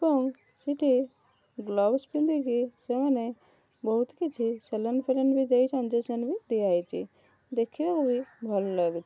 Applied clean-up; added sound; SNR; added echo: none; none; none; none.